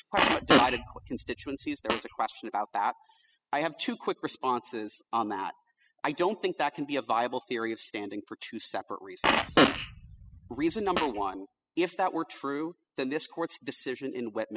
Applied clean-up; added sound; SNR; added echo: classical method spectral subtraction.